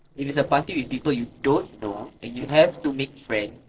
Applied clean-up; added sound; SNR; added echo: neural separator model SepFormer DNS4.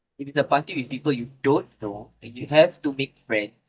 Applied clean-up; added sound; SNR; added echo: neural mask model DeepFilterNet 3.